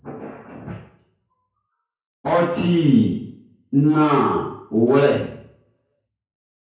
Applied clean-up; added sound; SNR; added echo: none; none; none; reverberation time 0.5 s.